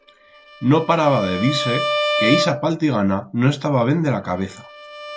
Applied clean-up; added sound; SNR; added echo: none; Bowed string instrument; 6 dB; none.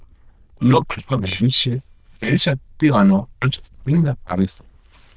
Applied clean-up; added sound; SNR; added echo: neural diffusion model UNIVERSE++.